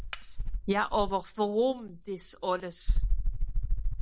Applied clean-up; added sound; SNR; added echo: none; Cutlery, silverware + Insect; -3 dB; none.